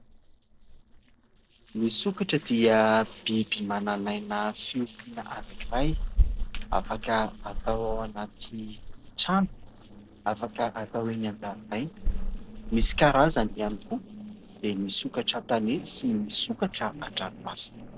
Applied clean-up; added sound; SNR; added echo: neural separator model SepFormer DNS4.